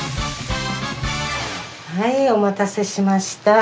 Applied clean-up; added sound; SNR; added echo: none; none; none; none.